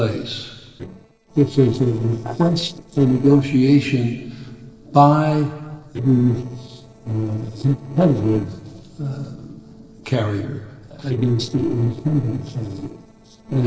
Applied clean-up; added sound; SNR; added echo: neural separator model SepFormer DNS4.